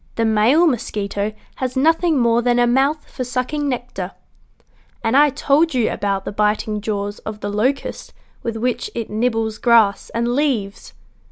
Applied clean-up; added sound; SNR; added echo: none; none; none; none.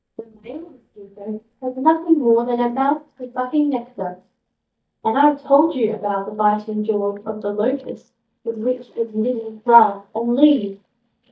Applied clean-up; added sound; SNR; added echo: neural mask model DeepFilterNet 3.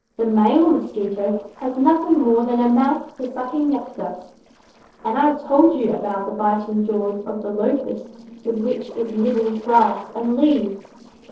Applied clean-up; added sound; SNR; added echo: neural separator model SepFormer DNS4.